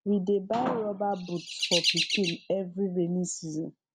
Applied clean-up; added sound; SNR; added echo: none; Chirp, tweet; 2 dB; none.